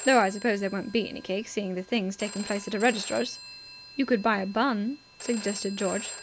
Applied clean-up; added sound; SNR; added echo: none; Telephone; 13 dB; none.